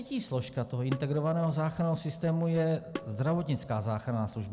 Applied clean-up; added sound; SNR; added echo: none; Tabla; 14 dB; none.